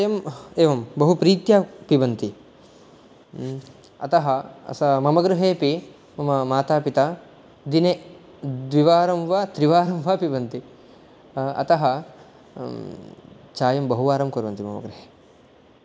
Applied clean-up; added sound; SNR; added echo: none; none; none; none.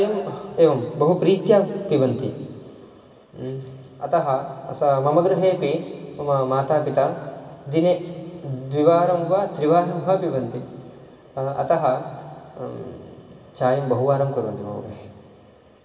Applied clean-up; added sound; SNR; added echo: none; none; none; reverberation time 2.3 s.